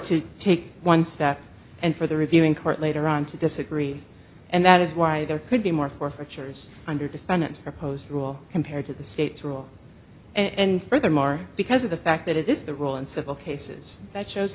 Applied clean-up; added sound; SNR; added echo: none; none; none; none.